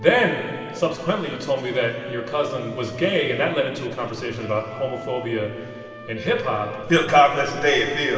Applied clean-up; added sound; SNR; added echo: none; Wind instrument, woodwind instrument; 16 dB; reverberation time 2.4 s.